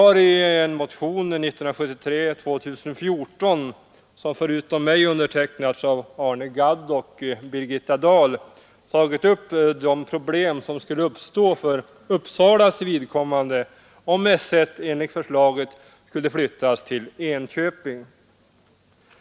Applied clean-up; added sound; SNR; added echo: none; none; none; none.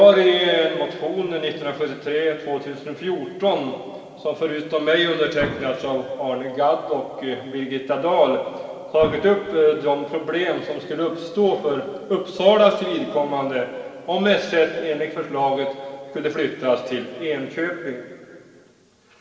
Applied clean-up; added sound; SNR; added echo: none; Explosion; 13 dB; reverberation time 2.2 s.